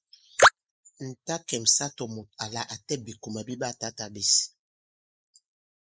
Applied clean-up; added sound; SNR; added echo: neural mask model Resemble Enhance denoiser.